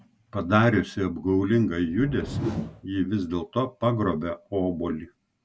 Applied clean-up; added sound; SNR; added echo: none; Whoosh, swoosh, swish; 10 dB; none.